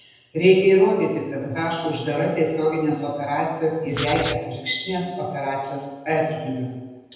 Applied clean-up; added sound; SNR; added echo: none; Writing; 8 dB; reverberation time 1.1 s.